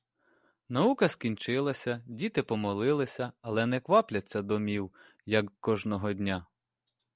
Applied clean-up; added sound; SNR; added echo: none; none; none; none.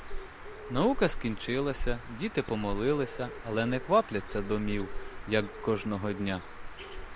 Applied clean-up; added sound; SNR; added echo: none; Bird; 6 dB; none.